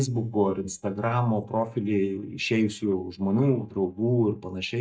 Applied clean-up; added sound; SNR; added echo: neural mask model DeepFilterNet 3.